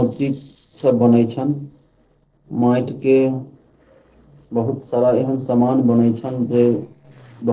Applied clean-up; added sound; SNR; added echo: neural separator model SepFormer DNS4.